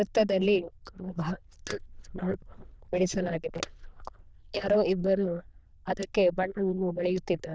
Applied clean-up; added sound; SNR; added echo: neural diffusion model UNIVERSE++.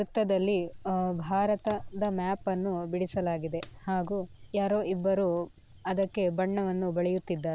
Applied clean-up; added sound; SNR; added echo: none; Fire; 19 dB; none.